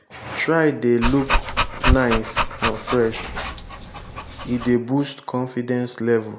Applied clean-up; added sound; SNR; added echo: none; Dog; 1 dB; none.